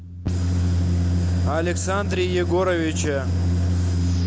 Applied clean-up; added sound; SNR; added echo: none; none; none; none.